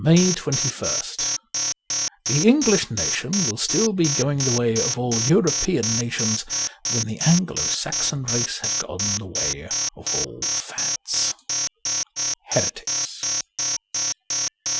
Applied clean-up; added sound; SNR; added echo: none; Alarm; 1 dB; none.